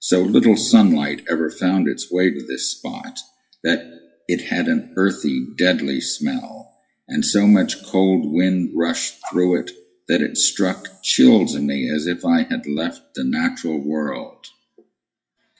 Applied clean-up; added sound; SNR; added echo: classical method WPE with log-MMSE.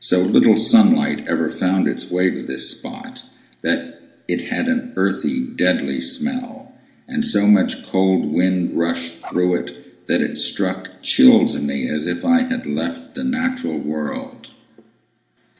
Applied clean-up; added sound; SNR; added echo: none; Dog; 19 dB; reverberation time 0.9 s.